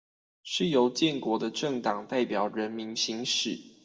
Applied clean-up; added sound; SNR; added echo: none; none; none; reverberation time 1.4 s.